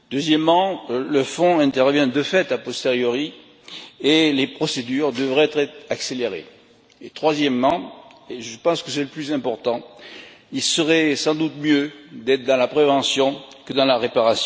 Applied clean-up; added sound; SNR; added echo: none; none; none; none.